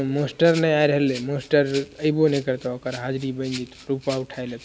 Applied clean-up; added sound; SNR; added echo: none; Rattle (instrument); 19 dB; none.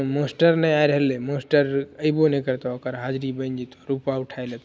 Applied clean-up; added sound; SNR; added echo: none; none; none; none.